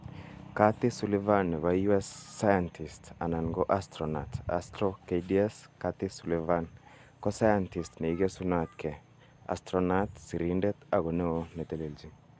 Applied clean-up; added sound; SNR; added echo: none; none; none; none.